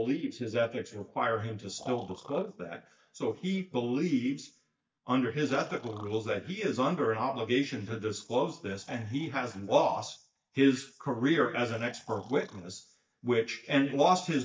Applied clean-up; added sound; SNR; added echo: neural mask model DeepFilterNet 3.